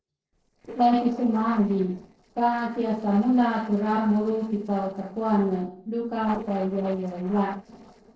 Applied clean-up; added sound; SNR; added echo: neural separator model SepFormer DNS4.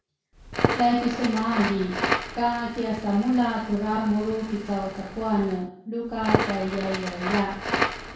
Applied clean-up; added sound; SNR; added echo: none; Crackle; 4 dB; reverberation time 0.6 s.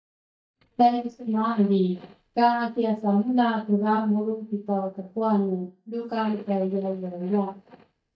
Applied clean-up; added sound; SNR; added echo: neural mask model DeepFilterNet 3.